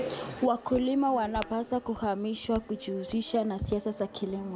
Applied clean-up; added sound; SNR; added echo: none; Walk, footsteps + Tap / Glass; 19 dB; none.